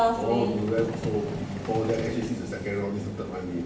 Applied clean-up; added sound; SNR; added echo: none; Vehicle; 9 dB; reverberation time 0.8 s.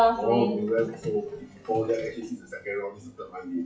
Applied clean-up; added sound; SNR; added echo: classical method WPE with log-MMSE.